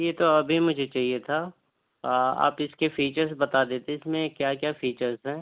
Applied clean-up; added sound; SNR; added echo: none; none; none; none.